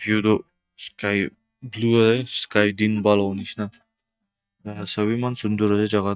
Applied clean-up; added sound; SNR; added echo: neural mask model DeepFilterNet 3.